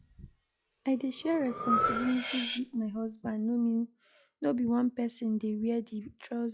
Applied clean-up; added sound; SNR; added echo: classical method log-MMSE.